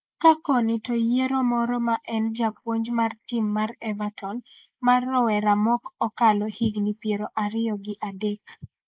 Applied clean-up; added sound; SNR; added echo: neural mask model Resemble Enhance denoiser.